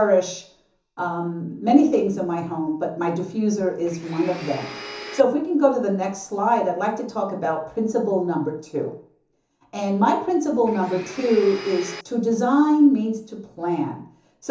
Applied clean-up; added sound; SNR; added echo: none; Domestic sounds, home sounds; 14 dB; reverberation time 0.7 s.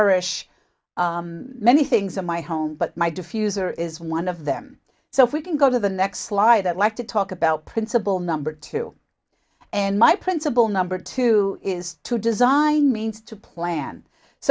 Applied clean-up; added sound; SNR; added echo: none; none; none; none.